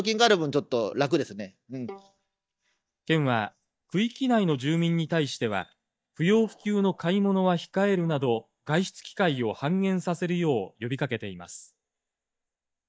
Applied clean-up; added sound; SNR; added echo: neural mask model DeepFilterNet 3.